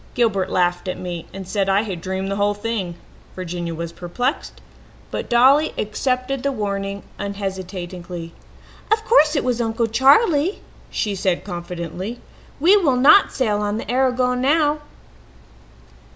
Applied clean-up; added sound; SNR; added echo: none; none; none; none.